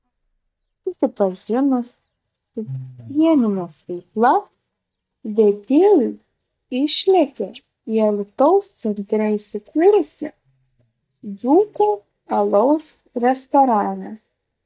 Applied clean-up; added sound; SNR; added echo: neural mask model DeepFilterNet 3.